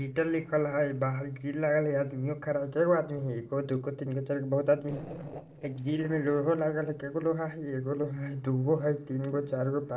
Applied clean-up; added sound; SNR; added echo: neural separator model SepFormer DNS4.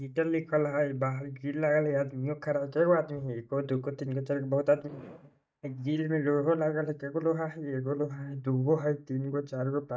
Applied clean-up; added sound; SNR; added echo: neural mask model DeepFilterNet 3.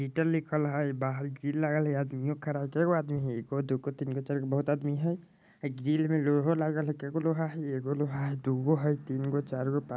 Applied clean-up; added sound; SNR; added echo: none; none; none; none.